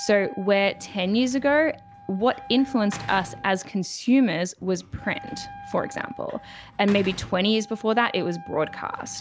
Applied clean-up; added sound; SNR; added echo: none; Wind instrument, woodwind instrument + Sliding door / Slam; 17 dB; none.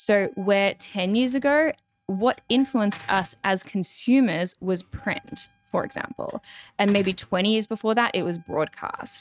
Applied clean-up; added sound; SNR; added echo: neural mask model RNNoise.